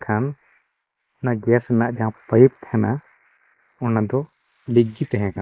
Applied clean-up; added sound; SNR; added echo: neural mask model Resemble Enhance denoiser.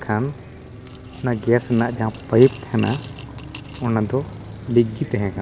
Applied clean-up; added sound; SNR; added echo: none; Coin (dropping) / Glass + Bus; 19 dB; none.